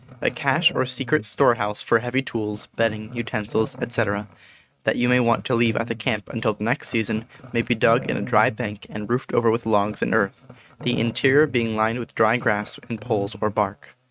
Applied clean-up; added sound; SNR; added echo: neural mask model RNNoise.